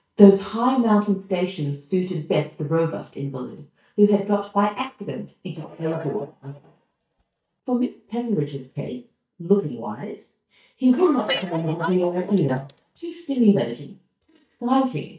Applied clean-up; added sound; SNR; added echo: neural mask model DeepFilterNet 3.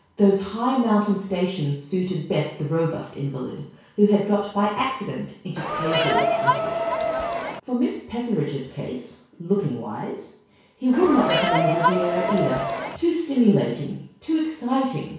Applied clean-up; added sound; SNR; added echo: none; Crowd; -1 dB; reverberation time 0.6 s.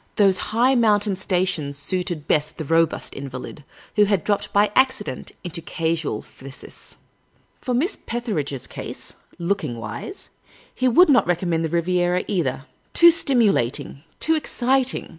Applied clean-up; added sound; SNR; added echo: none; none; none; none.